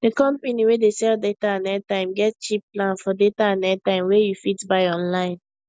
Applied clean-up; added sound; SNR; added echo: none; none; none; none.